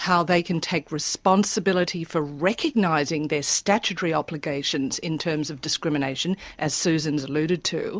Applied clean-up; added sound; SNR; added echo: none; none; none; none.